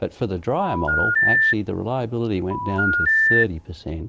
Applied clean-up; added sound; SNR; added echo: none; Telephone; -3 dB; none.